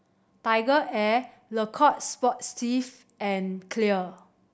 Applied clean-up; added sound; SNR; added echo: none; none; none; none.